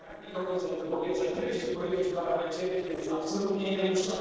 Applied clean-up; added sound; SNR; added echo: neural separator model SepFormer DNS4.